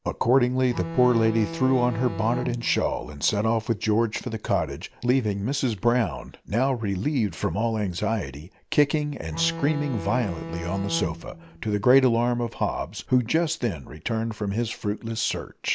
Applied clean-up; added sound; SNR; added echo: none; Bowed string instrument; 10 dB; none.